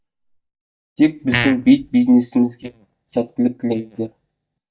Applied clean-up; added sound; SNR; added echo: neural mask model DeepFilterNet 3.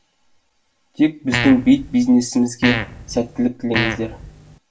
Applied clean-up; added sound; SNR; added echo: none; Fart; 6 dB; reverberation time 0.2 s.